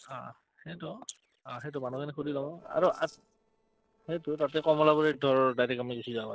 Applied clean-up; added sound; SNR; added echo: neural separator model SepFormer DNS4.